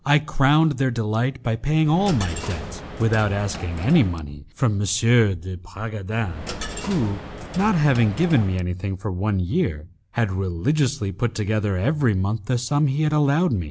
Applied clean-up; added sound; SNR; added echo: none; Coin (dropping); 11 dB; none.